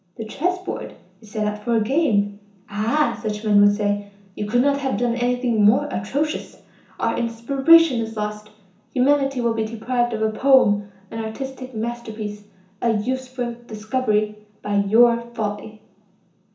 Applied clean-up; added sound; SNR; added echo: none; none; none; reverberation time 0.7 s.